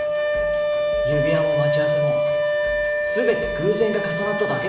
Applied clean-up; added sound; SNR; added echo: none; Wind instrument, woodwind instrument; -4 dB; reverberation time 1.1 s.